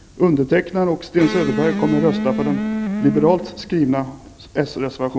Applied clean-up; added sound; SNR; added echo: none; Electric guitar; 4 dB; none.